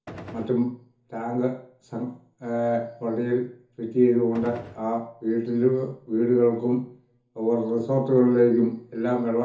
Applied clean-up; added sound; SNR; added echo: none; Gunshot, gunfire; 15 dB; reverberation time 0.6 s.